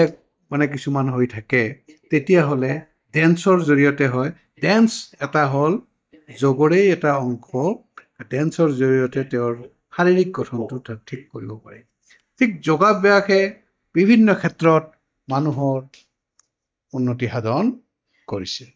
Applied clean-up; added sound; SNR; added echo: neural mask model DeepFilterNet 3.